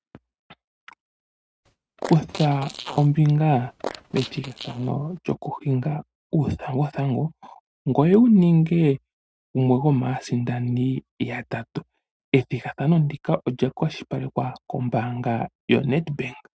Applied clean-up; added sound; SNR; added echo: neural mask model RNNoise.